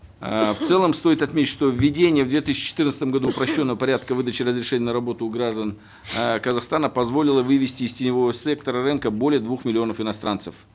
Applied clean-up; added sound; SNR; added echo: none; Cough; 11 dB; none.